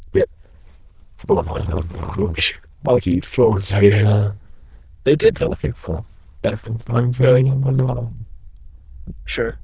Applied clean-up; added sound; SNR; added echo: neural diffusion model UNIVERSE++.